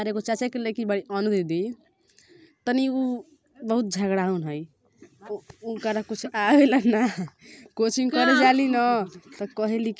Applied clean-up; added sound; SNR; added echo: none; none; none; none.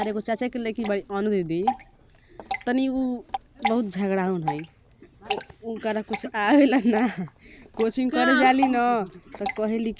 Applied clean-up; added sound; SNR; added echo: none; Drip / Water; 10 dB; none.